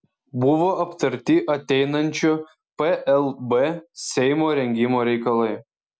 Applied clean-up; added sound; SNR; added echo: none; none; none; none.